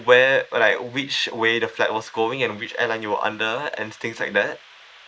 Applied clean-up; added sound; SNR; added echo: neural mask model Resemble Enhance denoiser.